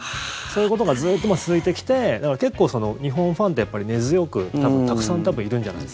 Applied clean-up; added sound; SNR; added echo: none; none; none; none.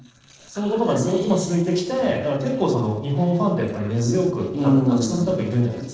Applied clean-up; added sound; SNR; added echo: neural separator model SepFormer DNS4.